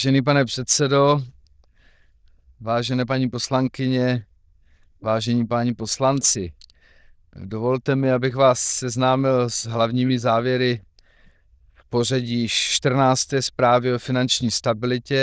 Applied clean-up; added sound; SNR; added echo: neural diffusion model UNIVERSE++.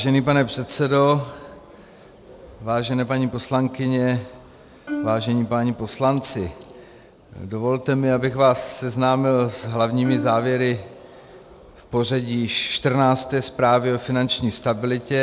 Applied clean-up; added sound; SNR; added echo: none; Plucked string instrument; 13 dB; none.